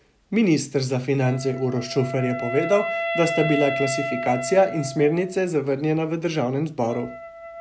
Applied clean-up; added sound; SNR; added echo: none; Wind instrument, woodwind instrument; 8 dB; none.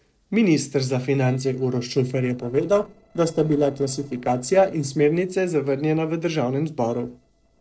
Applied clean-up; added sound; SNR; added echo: neural separator model SepFormer DNS4.